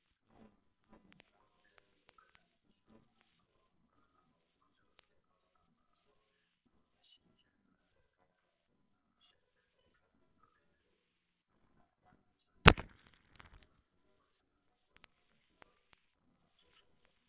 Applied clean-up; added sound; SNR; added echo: neural separator model SepFormer WHAMR!.